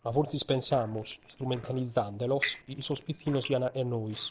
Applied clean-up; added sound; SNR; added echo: neural separator model SepFormer DNS4.